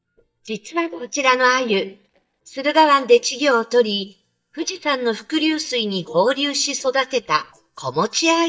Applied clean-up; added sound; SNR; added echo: neural mask model DeepFilterNet 3.